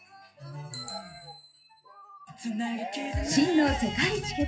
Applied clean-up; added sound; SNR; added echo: classical method WPE with log-MMSE.